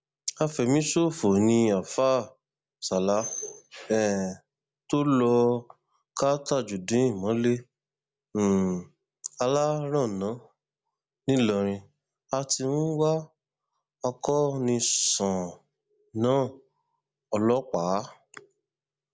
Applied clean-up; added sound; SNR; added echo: none; none; none; none.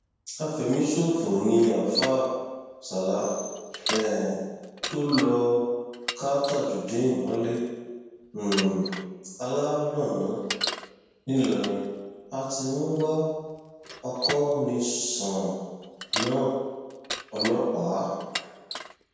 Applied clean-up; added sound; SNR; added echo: none; Bicycle; 10 dB; reverberation time 1.2 s.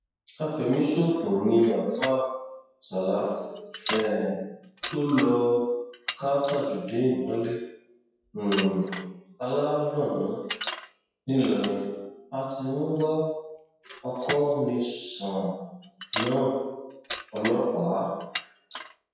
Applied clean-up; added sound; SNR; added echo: classical method WPE with log-MMSE.